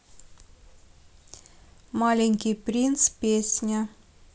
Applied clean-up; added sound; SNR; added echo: none; none; none; none.